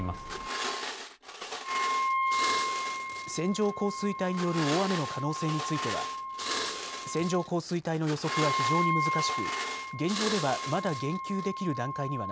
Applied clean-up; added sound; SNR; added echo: none; Glass + Wind instrument, woodwind instrument; 0 dB; none.